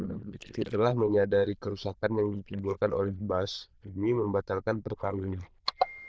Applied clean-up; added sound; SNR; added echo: neural diffusion model UNIVERSE++.